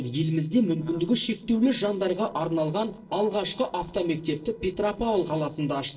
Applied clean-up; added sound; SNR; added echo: neural separator model SepFormer DNS4.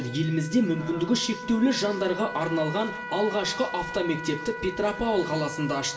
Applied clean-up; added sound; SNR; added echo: none; Trumpet; 11 dB; reverberation time 0.8 s.